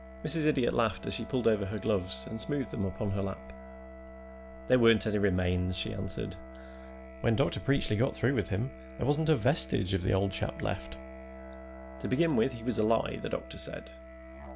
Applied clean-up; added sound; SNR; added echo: none; Musical instrument + Wind instrument, woodwind instrument; 14 dB; none.